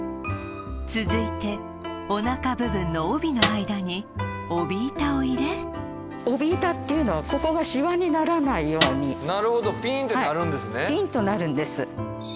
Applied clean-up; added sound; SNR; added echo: none; Snare drum; 2 dB; none.